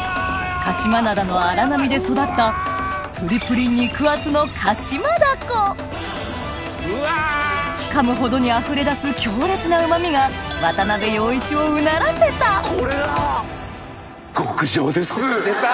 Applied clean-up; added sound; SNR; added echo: none; none; none; none.